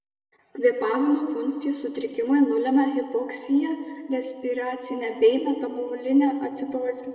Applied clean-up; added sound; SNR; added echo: none; none; none; reverberation time 1.7 s.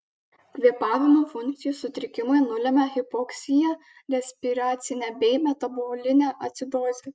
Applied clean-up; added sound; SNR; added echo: none; none; none; none.